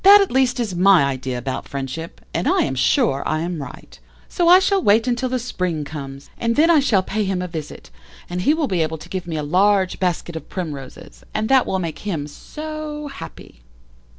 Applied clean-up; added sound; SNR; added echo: none; none; none; none.